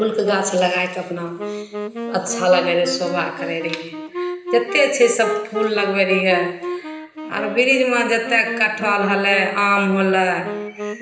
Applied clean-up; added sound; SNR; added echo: none; Wind instrument, woodwind instrument; 9 dB; reverberation time 0.9 s.